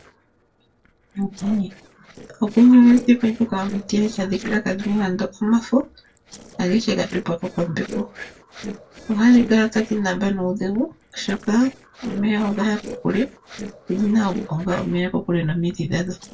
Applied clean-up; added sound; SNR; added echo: neural separator model SepFormer DNS4.